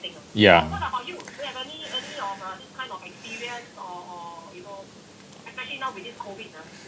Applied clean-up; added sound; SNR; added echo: none; none; none; none.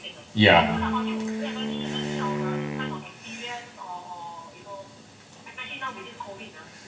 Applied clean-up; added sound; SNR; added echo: none; Wind instrument, woodwind instrument; 2 dB; reverberation time 0.9 s.